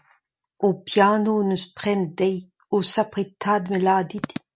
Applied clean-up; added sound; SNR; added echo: none; none; none; none.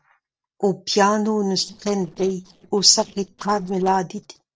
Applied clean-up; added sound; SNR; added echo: neural separator model SepFormer DNS4.